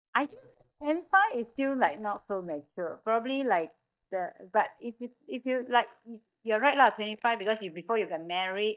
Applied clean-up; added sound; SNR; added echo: neural mask model DeepFilterNet 3.